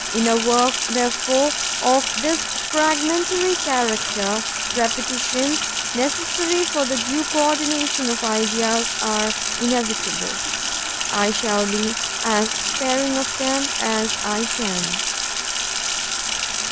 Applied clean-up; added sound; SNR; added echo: none; Sink (filling or washing); 1 dB; none.